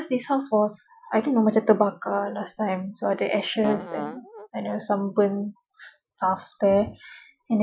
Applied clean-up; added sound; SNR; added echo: classical method Wiener filter.